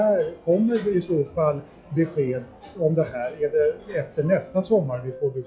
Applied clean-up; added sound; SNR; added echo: classical method log-MMSE.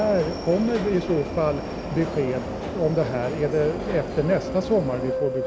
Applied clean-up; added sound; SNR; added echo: none; Subway, metro, underground; 5 dB; none.